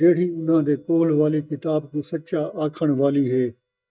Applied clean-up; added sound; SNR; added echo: neural mask model DeepFilterNet 3.